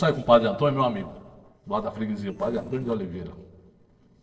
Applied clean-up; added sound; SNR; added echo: neural separator model SepFormer DNS4.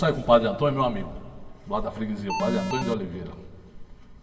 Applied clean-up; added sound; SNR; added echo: none; Alarm; 2 dB; reverberation time 1.8 s.